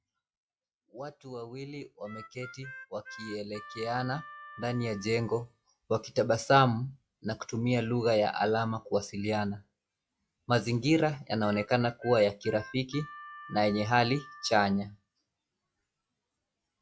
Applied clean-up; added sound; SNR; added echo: classical method log-MMSE.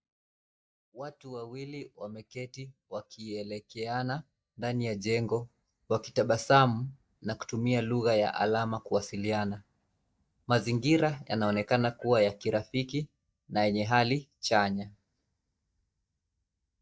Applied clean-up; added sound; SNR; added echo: neural mask model DeepFilterNet 3.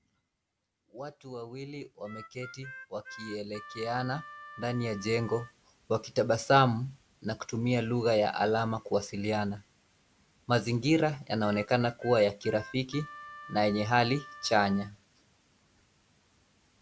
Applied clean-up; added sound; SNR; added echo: none; Harmonica; 16 dB; none.